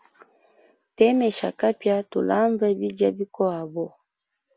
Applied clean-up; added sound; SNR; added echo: none; none; none; none.